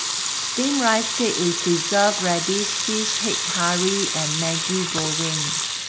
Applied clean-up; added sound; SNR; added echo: none; Sink (filling or washing) / Water tap, faucet / Liquid; 0 dB; none.